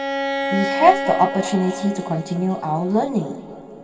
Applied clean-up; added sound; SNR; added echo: none; Bowed string instrument; 6 dB; reverberation time 2.8 s.